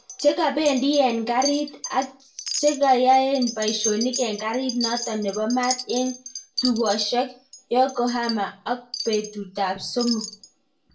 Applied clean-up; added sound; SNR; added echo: none; Wind chime; 11 dB; reverberation time 0.3 s.